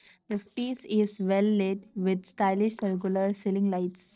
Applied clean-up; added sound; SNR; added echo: neural separator model SepFormer DNS4.